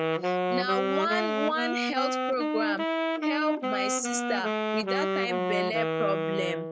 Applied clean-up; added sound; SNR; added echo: none; Wind instrument, woodwind instrument; -3 dB; none.